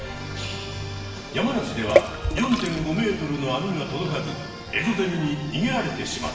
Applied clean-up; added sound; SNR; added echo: none; Water / Splash, splatter; 2 dB; reverberation time 1.2 s.